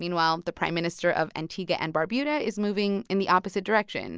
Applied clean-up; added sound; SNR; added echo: none; none; none; none.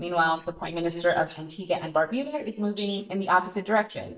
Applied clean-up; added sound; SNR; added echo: neural mask model DeepFilterNet 3.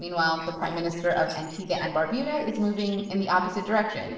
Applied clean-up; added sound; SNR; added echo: neural separator model SepFormer DNS4.